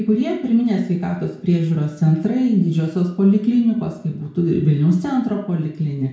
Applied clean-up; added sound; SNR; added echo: none; none; none; reverberation time 0.6 s.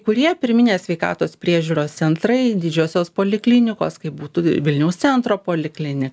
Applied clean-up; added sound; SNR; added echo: none; none; none; none.